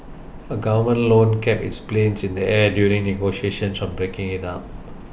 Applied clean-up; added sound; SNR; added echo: none; none; none; none.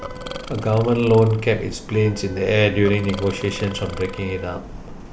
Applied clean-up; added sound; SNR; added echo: none; Burping, eructation + Wind instrument, woodwind instrument; 16 dB; none.